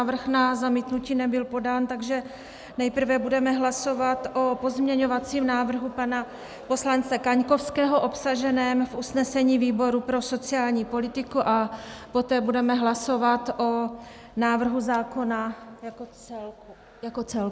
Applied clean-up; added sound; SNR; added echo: none; none; none; none.